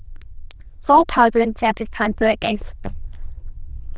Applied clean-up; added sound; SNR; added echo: neural diffusion model UNIVERSE++.